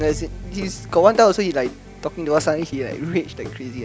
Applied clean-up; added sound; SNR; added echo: none; Guitar / Drum + Bowed string instrument; 14 dB; none.